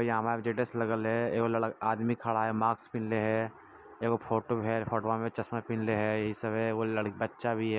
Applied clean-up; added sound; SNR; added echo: none; none; none; none.